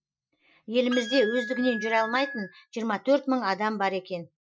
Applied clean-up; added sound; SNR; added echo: classical method Wiener filter.